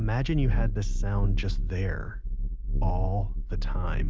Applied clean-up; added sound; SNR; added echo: none; none; none; none.